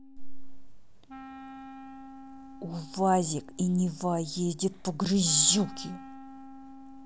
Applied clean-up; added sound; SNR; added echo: none; Wind instrument, woodwind instrument; 17 dB; none.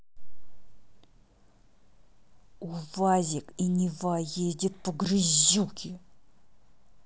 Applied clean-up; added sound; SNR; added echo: none; none; none; none.